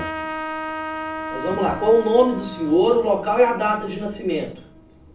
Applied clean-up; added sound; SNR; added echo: none; Trumpet; 11 dB; reverberation time 0.4 s.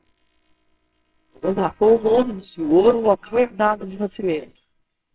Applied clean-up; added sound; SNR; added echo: neural separator model SepFormer WHAMR!.